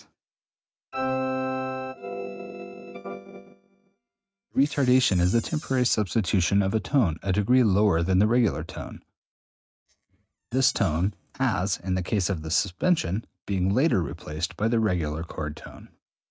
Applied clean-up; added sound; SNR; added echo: neural mask model RNNoise.